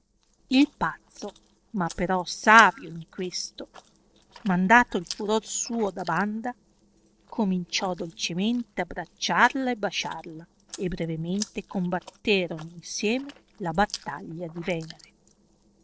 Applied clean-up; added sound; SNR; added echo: neural separator model SepFormer DNS4.